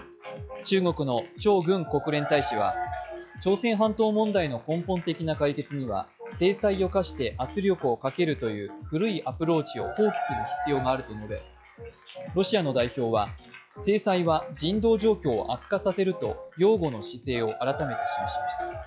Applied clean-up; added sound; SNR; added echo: classical method log-MMSE.